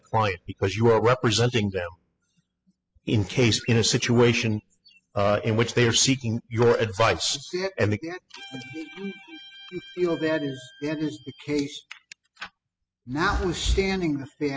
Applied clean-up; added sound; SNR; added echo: classical method spectral subtraction.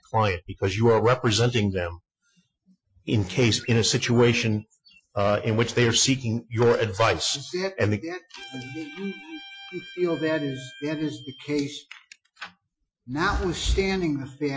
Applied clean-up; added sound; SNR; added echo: classical method Wiener filter.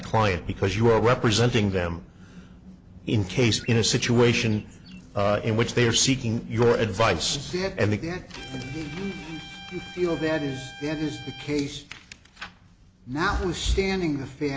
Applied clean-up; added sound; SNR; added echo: none; Bird + Bowed string instrument; 18 dB; none.